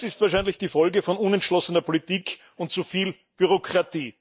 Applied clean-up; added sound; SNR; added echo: neural mask model DeepFilterNet 3.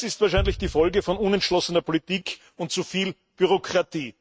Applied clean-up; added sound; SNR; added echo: neural mask model RNNoise.